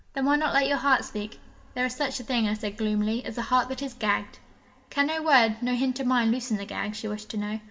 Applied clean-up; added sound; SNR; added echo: none; none; none; reverberation time 1.7 s.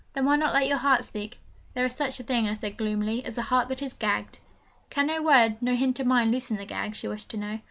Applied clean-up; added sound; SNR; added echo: none; none; none; none.